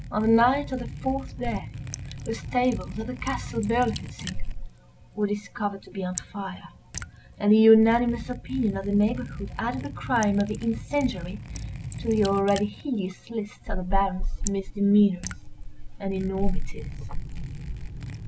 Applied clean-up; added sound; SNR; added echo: none; Liquid; 12 dB; none.